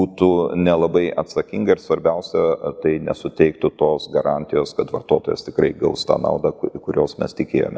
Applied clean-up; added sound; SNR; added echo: none; none; none; none.